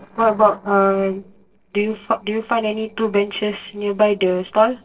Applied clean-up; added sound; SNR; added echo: neural separator model SepFormer DNS4.